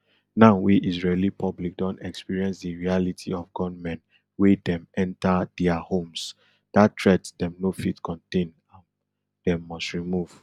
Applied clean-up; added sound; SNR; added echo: none; none; none; none.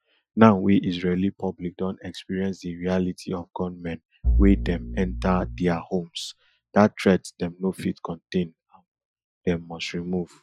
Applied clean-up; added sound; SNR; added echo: classical method Wiener filter.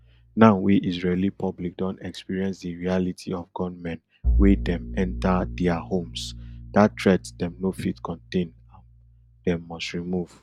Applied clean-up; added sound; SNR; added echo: none; Bowed string instrument; 8 dB; none.